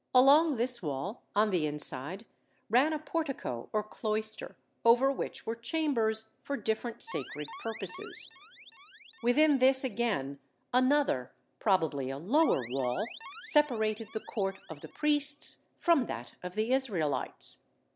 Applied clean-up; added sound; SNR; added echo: none; Alarm; 16 dB; none.